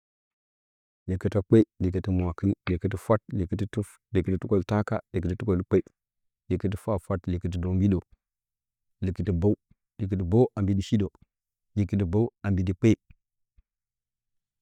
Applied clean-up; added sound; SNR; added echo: neural mask model DeepFilterNet 3.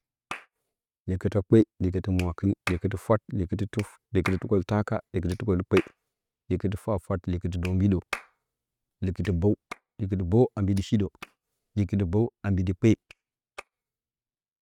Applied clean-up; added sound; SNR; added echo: neural mask model RNNoise.